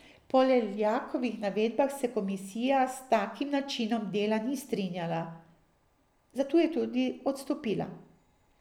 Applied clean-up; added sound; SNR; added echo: none; none; none; none.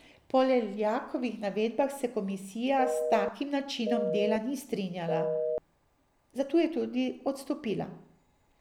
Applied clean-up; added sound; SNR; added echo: none; Telephone; 2 dB; none.